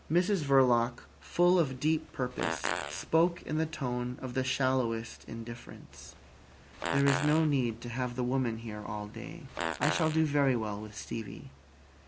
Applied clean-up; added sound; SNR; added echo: none; Fart; 9 dB; none.